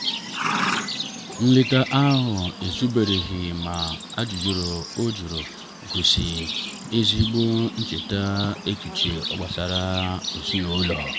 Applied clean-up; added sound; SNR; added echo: none; Livestock, farm animals, working animals; 6 dB; none.